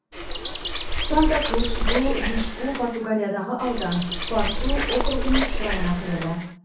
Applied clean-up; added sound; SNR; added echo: none; Bird; -2 dB; reverberation time 0.6 s.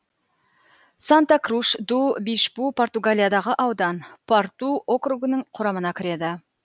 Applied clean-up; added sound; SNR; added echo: none; none; none; none.